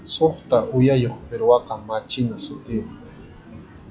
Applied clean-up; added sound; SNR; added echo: classical method log-MMSE.